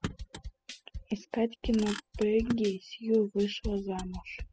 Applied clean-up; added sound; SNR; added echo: classical method spectral subtraction.